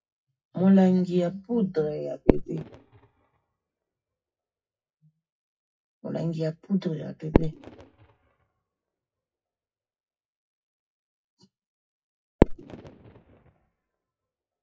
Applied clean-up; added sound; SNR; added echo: classical method WPE with log-MMSE.